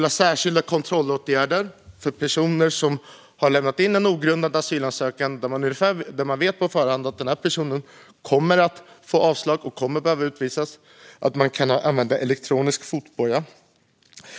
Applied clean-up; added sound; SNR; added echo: none; none; none; none.